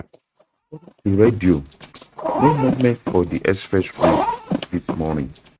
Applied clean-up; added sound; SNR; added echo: neural mask model RNNoise.